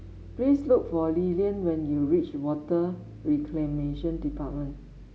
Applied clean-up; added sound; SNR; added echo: none; none; none; none.